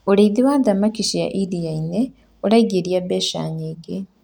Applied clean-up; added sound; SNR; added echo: none; none; none; none.